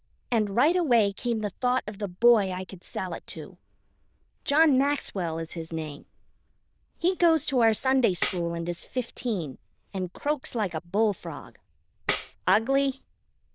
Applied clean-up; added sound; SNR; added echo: neural diffusion model UNIVERSE++.